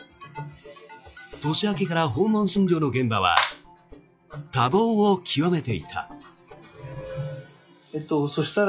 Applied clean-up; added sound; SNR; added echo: classical method log-MMSE.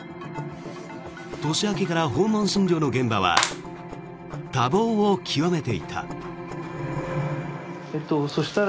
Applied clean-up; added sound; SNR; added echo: none; Clapping; 5 dB; none.